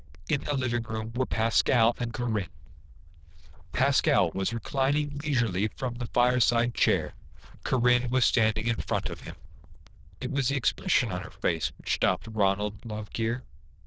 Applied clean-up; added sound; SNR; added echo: neural diffusion model UNIVERSE++.